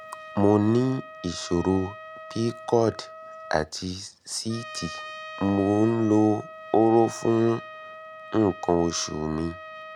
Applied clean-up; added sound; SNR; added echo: none; Trumpet; 16 dB; none.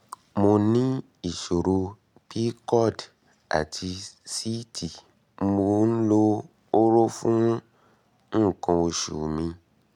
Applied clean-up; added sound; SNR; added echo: none; none; none; none.